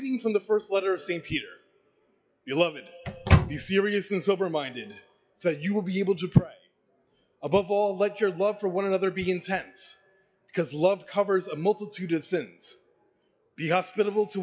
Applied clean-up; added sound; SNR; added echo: classical method log-MMSE.